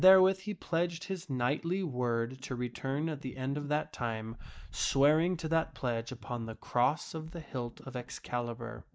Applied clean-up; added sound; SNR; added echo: neural mask model DeepFilterNet 3.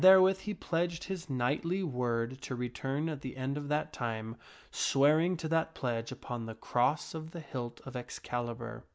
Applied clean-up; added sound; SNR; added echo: none; none; none; none.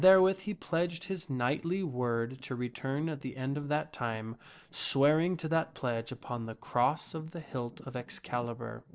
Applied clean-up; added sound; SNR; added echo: neural separator model SepFormer DNS4.